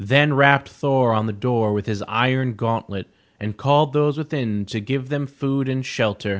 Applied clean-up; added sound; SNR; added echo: none; none; none; none.